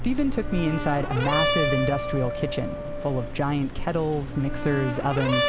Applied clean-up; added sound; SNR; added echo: none; Brass instrument; 4 dB; none.